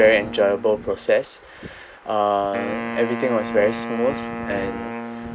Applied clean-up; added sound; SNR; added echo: none; Wind instrument, woodwind instrument; 9 dB; none.